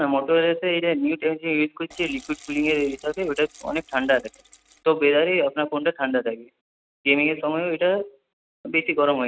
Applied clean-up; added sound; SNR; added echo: neural mask model RNNoise.